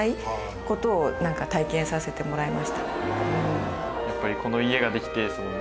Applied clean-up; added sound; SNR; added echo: none; Wind instrument, woodwind instrument; 12 dB; none.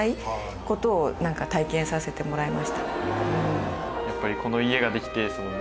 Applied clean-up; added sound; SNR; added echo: none; none; none; none.